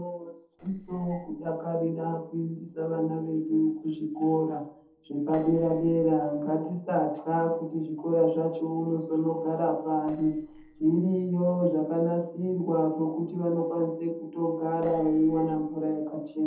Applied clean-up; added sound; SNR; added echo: neural separator model SepFormer DNS4.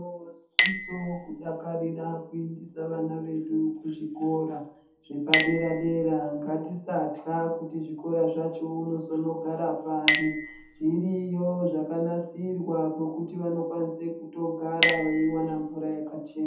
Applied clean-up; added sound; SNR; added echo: none; Chink, clink; 3 dB; reverberation time 0.6 s.